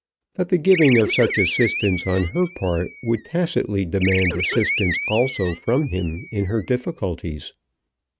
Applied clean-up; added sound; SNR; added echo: neural mask model RNNoise.